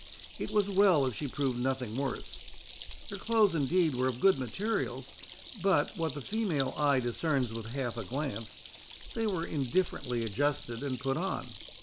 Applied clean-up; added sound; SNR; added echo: none; Stream; 14 dB; none.